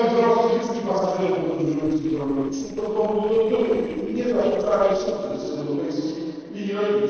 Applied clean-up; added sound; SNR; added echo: neural separator model SepFormer DNS4.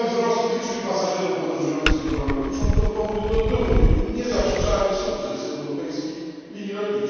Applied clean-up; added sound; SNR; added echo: none; Glass; -1 dB; reverberation time 2.1 s.